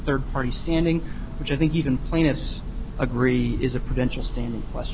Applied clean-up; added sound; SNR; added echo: none; Church bell; 4 dB; none.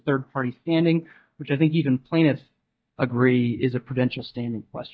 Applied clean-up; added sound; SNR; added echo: neural mask model DeepFilterNet 3.